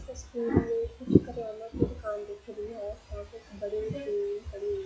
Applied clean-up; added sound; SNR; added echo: classical method log-MMSE.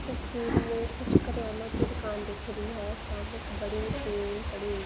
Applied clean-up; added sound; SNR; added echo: none; Fireworks / Ocean; -3 dB; none.